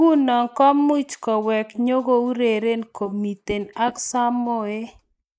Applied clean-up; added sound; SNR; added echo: neural mask model Resemble Enhance denoiser.